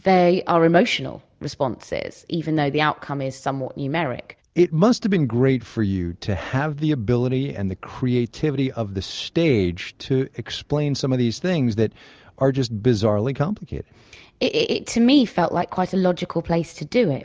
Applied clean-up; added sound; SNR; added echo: none; none; none; none.